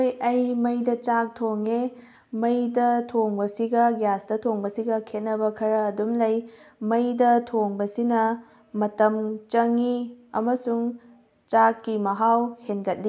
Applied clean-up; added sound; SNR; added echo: none; none; none; none.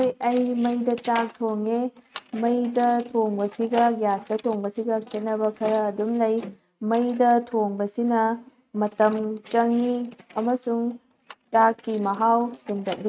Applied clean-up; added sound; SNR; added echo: neural mask model RNNoise.